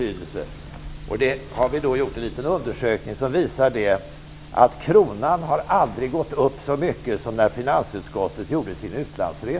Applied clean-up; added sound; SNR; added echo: none; none; none; none.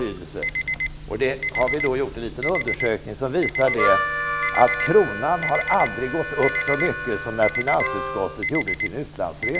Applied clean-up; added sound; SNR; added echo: none; Alarm + Harmonica; 3 dB; none.